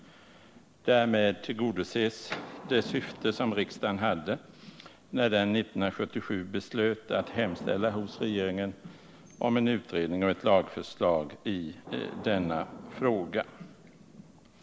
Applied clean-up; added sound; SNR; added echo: none; Thunder; 17 dB; none.